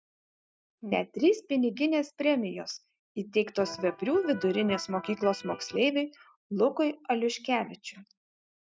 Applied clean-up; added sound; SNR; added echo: neural mask model RNNoise.